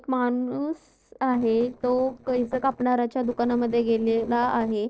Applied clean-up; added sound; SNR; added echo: neural separator model SepFormer DNS4.